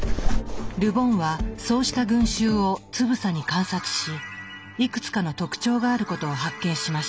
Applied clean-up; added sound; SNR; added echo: none; none; none; none.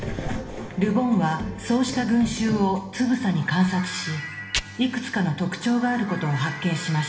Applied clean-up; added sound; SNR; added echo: none; Fire; 18 dB; reverberation time 1.1 s.